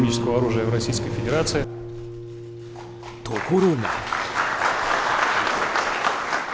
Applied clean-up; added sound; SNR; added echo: none; Guitar; 9 dB; none.